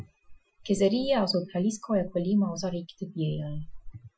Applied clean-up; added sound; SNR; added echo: classical method Wiener filter.